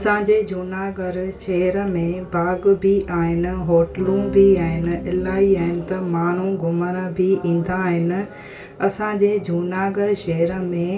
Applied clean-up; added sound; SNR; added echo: none; Electric guitar / Strum; 9 dB; reverberation time 0.2 s.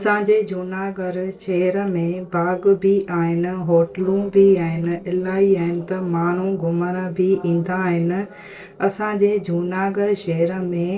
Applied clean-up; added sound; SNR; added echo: neural separator model SepFormer DNS4.